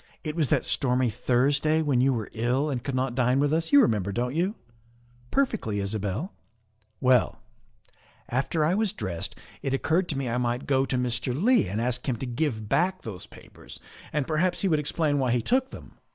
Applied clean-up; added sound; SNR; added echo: none; none; none; none.